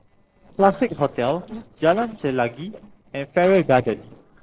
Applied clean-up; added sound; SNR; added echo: neural separator model SepFormer DNS4.